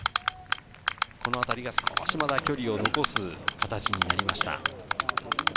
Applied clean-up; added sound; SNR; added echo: none; Typing; -4 dB; none.